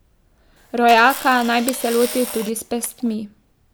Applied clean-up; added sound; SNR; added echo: none; Camera; 13 dB; none.